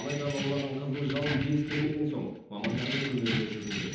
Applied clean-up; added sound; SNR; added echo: none; Keys jangling; 5 dB; reverberation time 0.9 s.